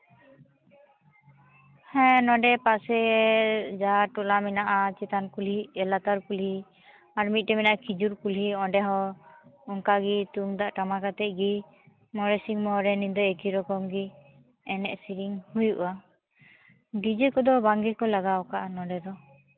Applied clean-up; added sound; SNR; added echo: none; none; none; none.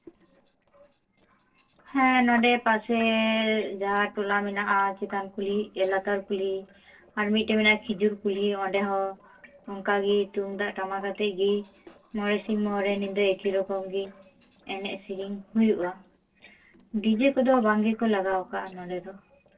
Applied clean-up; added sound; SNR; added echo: neural separator model SepFormer DNS4.